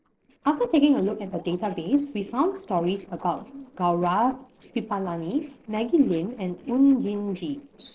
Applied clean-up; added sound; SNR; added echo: neural separator model SepFormer DNS4.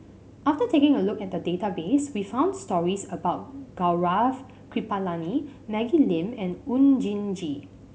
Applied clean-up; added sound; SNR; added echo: none; none; none; none.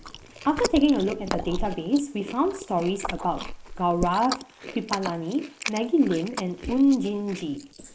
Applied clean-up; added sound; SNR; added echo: neural mask model Resemble Enhance denoiser.